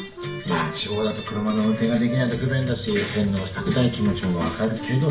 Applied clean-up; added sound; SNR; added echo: none; Wind instrument, woodwind instrument; 14 dB; reverberation time 0.5 s.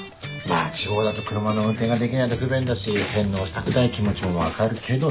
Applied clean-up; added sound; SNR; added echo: none; none; none; none.